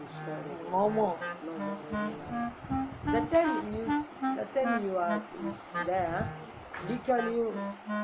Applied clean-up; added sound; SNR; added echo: none; Wind instrument, woodwind instrument; 3 dB; none.